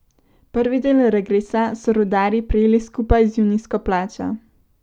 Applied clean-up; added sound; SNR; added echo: none; none; none; none.